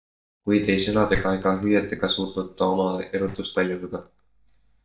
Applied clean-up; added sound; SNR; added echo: neural mask model DeepFilterNet 3.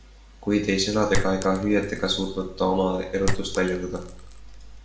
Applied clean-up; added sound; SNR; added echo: none; Chink, clink; 4 dB; reverberation time 0.6 s.